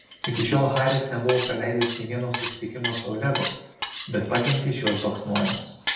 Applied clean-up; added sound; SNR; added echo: none; Cutlery, silverware; 4 dB; reverberation time 0.8 s.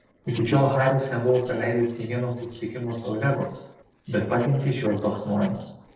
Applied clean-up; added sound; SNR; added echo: neural separator model SepFormer DNS4.